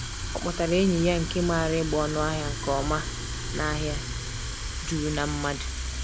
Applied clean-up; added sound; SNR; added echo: none; Fill (with liquid) / Water tap, faucet + Motor vehicle (road); 4 dB; none.